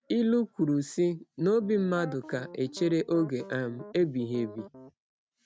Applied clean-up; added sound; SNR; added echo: none; Piano; 17 dB; none.